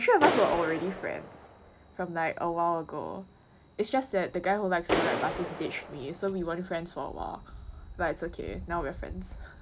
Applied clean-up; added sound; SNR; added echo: none; Clapping; 6 dB; none.